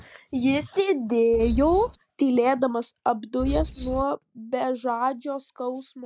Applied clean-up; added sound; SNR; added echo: neural mask model RNNoise.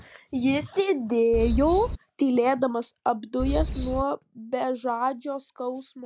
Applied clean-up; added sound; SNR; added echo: none; Wild animals; -4 dB; none.